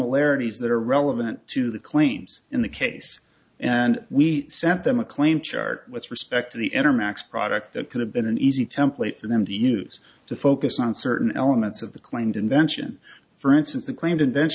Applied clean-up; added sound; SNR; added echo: none; none; none; none.